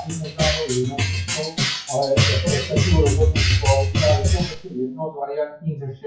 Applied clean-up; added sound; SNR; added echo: classical method WPE with log-MMSE.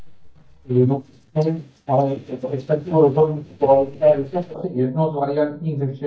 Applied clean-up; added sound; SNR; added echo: neural mask model DeepFilterNet 3.